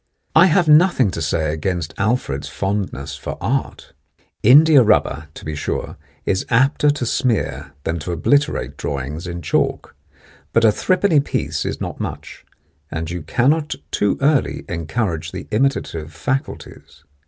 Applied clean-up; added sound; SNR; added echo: none; none; none; none.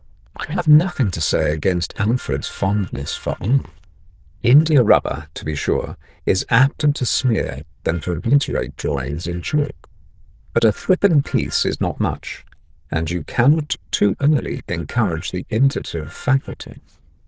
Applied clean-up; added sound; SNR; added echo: neural diffusion model UNIVERSE++.